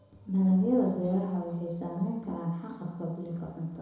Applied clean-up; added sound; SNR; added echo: none; none; none; reverberation time 1.0 s.